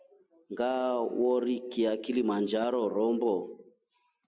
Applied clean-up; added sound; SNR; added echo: none; none; none; none.